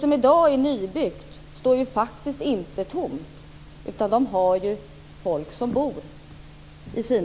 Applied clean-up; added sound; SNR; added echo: none; none; none; none.